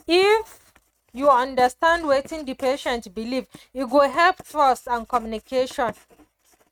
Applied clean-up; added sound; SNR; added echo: neural mask model RNNoise.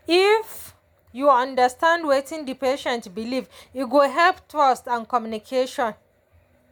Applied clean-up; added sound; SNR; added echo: none; none; none; none.